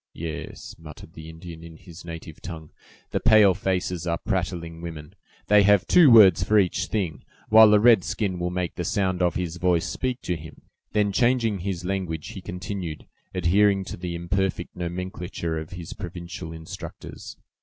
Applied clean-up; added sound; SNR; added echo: none; none; none; none.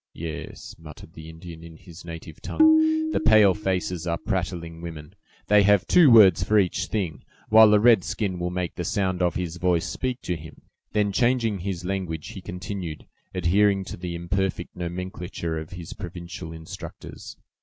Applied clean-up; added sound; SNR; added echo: none; Tabla; 2 dB; none.